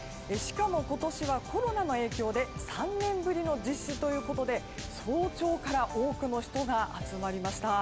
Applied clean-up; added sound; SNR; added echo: none; none; none; none.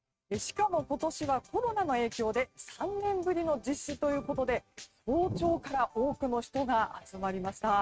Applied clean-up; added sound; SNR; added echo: neural mask model RNNoise.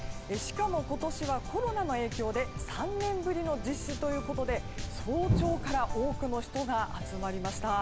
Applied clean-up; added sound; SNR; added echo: none; Thump, thud; 5 dB; none.